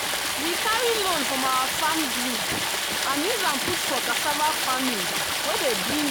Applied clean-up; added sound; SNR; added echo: none; Stream; -2 dB; none.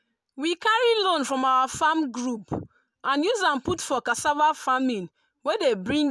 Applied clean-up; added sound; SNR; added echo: none; none; none; none.